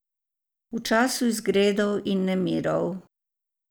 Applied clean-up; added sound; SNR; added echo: none; none; none; none.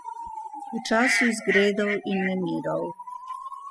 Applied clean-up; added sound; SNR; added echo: classical method spectral subtraction.